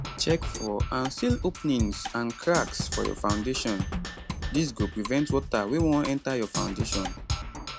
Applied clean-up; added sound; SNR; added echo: none; Percussion; 4 dB; none.